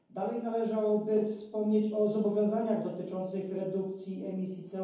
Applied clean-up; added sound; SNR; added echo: none; none; none; reverberation time 0.9 s.